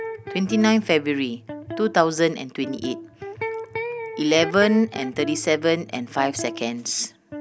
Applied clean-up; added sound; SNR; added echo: none; Electric guitar; 11 dB; none.